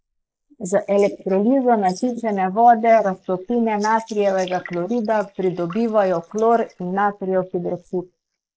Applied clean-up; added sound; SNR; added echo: neural mask model Resemble Enhance denoiser.